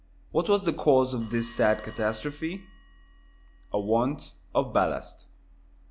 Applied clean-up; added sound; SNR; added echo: none; Telephone; 16 dB; none.